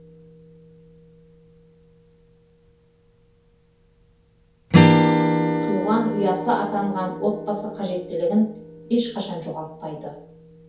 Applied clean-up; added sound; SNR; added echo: none; Strum; -3 dB; reverberation time 0.6 s.